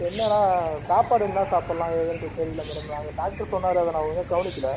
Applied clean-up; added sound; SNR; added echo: none; Cricket / Chicken, rooster; 12 dB; none.